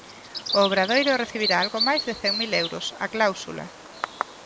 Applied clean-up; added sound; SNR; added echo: none; Bird vocalization, bird call, bird song; 5 dB; none.